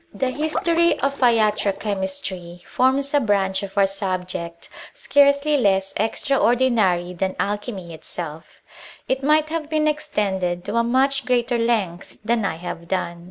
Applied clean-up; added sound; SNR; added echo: none; Liquid; 11 dB; none.